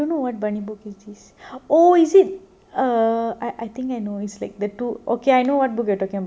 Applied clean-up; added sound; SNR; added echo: none; none; none; none.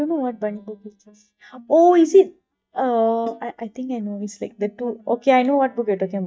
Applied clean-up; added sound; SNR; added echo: neural mask model DeepFilterNet 3.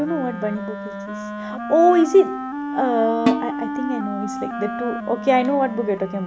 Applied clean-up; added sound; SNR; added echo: none; Wind instrument, woodwind instrument + Snare drum; 6 dB; none.